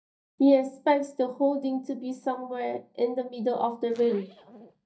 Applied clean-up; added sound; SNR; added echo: neural mask model DeepFilterNet 3.